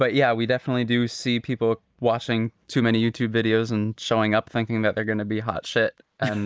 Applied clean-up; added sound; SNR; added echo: neural mask model Resemble Enhance denoiser.